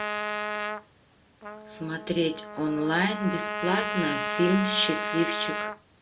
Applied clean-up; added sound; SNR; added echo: none; Trumpet; 4 dB; none.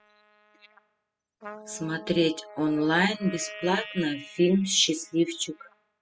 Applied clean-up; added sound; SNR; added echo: classical method spectral subtraction.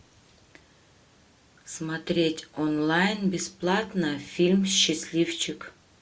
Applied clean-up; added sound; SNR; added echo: none; none; none; none.